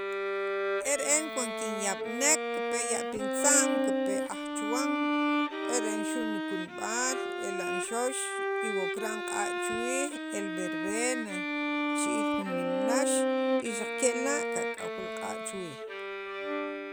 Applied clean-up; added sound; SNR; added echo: none; Bowed string instrument; -2 dB; none.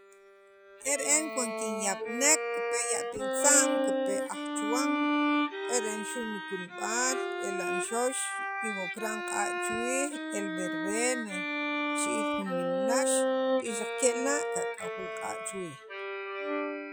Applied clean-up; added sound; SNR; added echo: classical method log-MMSE.